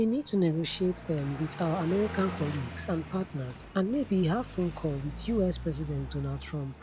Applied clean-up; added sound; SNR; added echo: none; Car passing by; 12 dB; none.